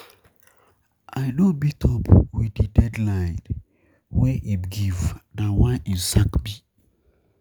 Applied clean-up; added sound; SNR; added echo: none; none; none; none.